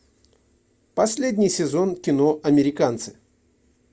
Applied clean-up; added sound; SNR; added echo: none; none; none; none.